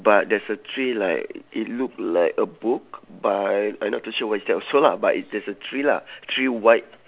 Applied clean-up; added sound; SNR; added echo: none; none; none; none.